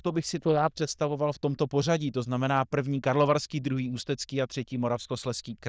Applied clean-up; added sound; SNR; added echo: neural diffusion model UNIVERSE++.